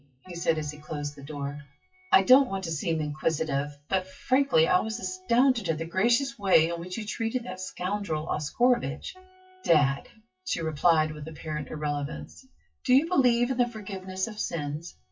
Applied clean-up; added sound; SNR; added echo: classical method WPE with log-MMSE.